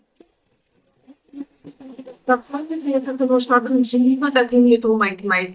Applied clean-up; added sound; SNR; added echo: neural mask model DeepFilterNet 3.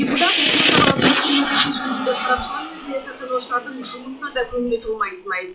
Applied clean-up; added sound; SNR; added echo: classical method WPE with log-MMSE.